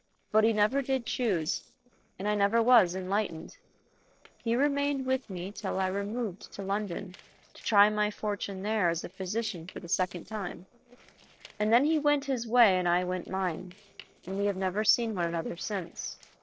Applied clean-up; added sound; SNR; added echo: neural separator model SepFormer DNS4.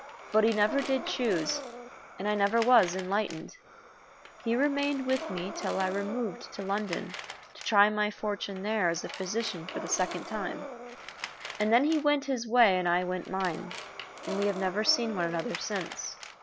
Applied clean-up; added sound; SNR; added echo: none; Breathing + Tools; 12 dB; none.